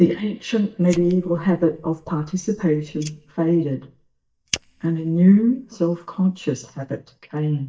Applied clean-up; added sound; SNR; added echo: neural mask model DeepFilterNet 3.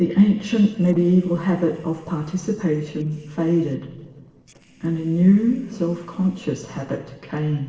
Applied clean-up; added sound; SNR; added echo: neural separator model SepFormer DNS4.